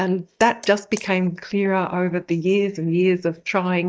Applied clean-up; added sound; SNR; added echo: neural mask model DeepFilterNet 3.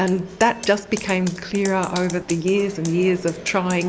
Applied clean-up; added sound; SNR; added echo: none; Computer keyboard; 17 dB; none.